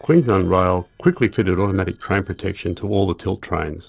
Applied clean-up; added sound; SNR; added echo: neural separator model SepFormer DNS4.